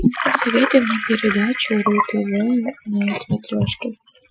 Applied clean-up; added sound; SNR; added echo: classical method Wiener filter.